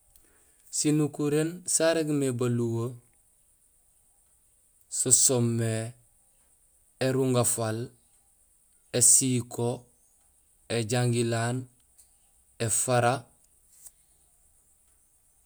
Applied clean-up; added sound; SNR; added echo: none; none; none; none.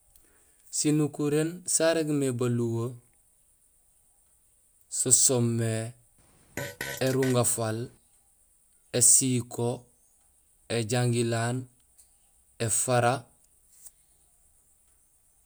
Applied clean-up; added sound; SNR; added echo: none; Fart; 12 dB; none.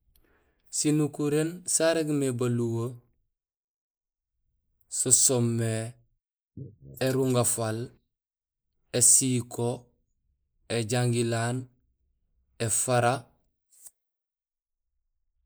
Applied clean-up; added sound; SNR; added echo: neural mask model Resemble Enhance denoiser.